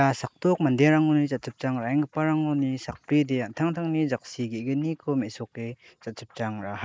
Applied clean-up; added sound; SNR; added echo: neural mask model Resemble Enhance denoiser.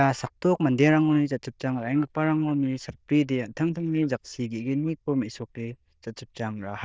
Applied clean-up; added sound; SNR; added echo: neural diffusion model UNIVERSE++.